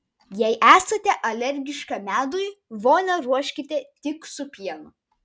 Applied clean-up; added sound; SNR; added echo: none; none; none; none.